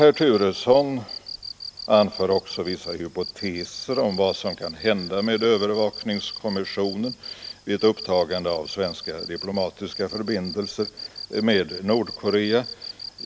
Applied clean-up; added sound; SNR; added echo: none; Cricket; 14 dB; none.